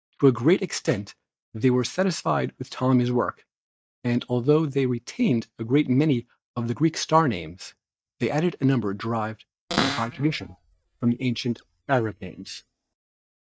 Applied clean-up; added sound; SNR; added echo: neural mask model DeepFilterNet 3.